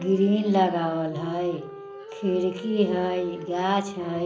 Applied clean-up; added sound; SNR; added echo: none; Wind instrument, woodwind instrument; 14 dB; reverberation time 0.5 s.